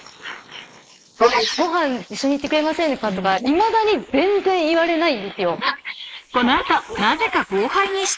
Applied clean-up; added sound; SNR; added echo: neural mask model Resemble Enhance denoiser.